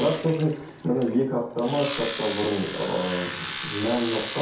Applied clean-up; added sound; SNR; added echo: none; Domestic sounds, home sounds; 9 dB; reverberation time 0.6 s.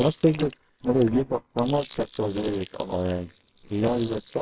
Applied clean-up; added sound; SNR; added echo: neural separator model SepFormer WHAMR!.